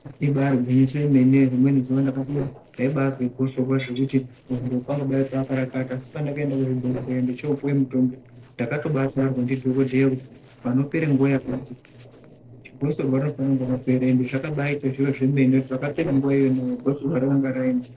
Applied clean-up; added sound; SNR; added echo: neural separator model SepFormer DNS4.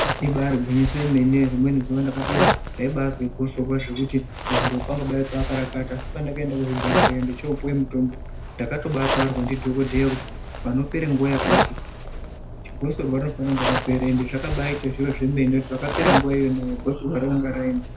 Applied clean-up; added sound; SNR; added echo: none; Zipper (clothing); 4 dB; reverberation time 0.3 s.